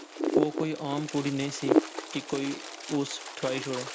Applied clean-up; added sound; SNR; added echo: none; Wind; -1 dB; none.